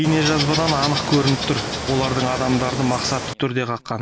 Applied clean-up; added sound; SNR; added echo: none; Water / Bird; 4 dB; none.